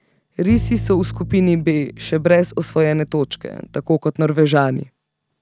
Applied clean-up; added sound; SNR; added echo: none; Bowed string instrument; 11 dB; none.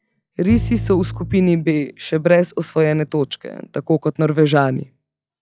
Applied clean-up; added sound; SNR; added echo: classical method log-MMSE.